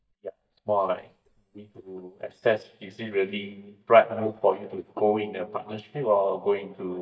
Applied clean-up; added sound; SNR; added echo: neural mask model DeepFilterNet 3.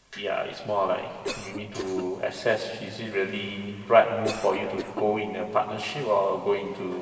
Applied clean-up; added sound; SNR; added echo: none; Cough; 13 dB; reverberation time 2.6 s.